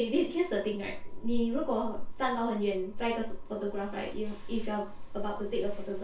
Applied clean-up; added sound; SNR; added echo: none; none; none; reverberation time 0.3 s.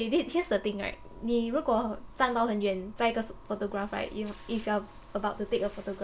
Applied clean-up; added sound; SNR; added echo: none; none; none; none.